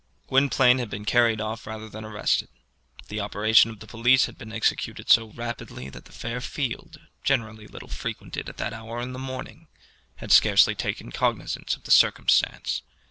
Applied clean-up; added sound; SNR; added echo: none; none; none; none.